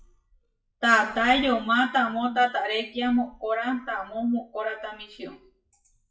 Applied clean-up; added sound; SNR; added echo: classical method WPE with log-MMSE.